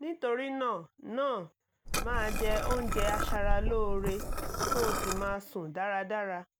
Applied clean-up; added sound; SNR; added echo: none; Liquid; -4 dB; none.